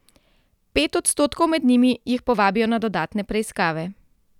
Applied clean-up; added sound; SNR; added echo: none; none; none; none.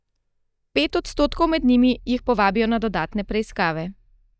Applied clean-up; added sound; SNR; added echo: neural mask model DeepFilterNet 3.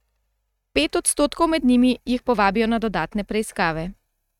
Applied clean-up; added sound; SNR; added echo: neural mask model RNNoise.